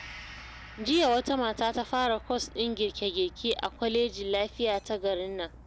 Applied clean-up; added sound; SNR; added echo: none; Gong + Dog; 18 dB; none.